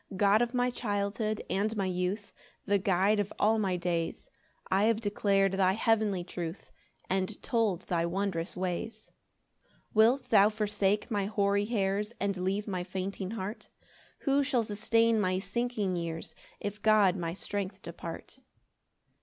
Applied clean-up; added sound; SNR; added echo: none; none; none; none.